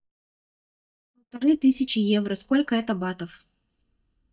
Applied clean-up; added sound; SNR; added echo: neural mask model DeepFilterNet 3.